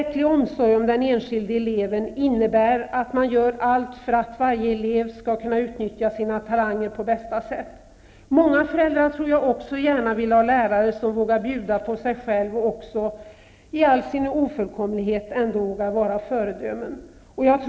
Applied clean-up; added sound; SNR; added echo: none; none; none; none.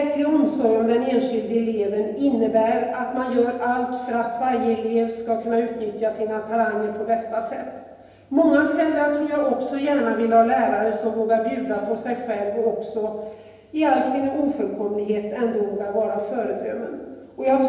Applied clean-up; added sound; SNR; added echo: none; none; none; reverberation time 1.0 s.